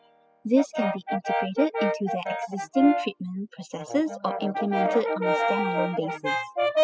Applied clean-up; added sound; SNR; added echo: classical method spectral subtraction.